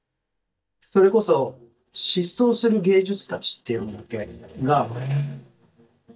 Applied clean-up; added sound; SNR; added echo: neural mask model DeepFilterNet 3.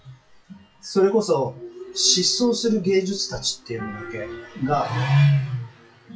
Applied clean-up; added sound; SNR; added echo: classical method WPE with log-MMSE.